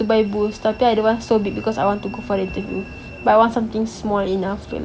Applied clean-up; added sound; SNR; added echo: none; Train + Drum; 18 dB; none.